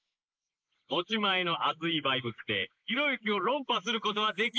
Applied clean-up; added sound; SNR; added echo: neural mask model Resemble Enhance denoiser.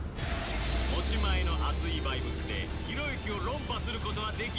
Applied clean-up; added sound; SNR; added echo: none; Car passing by / Idling / Accelerating, revving, vroom; -3 dB; none.